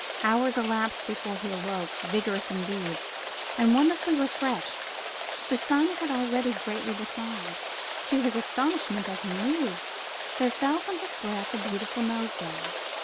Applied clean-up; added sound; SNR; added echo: none; Rain; 5 dB; none.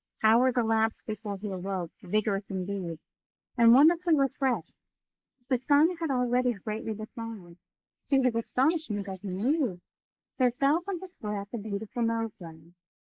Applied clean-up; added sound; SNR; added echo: neural mask model Resemble Enhance denoiser.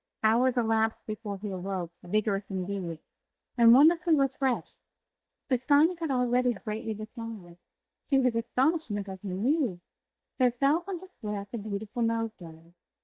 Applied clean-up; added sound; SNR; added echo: neural mask model DeepFilterNet 3.